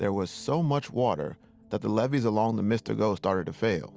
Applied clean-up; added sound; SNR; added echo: none; none; none; none.